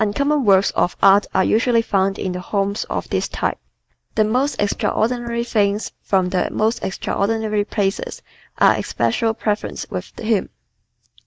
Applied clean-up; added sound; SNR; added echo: neural mask model DeepFilterNet 3.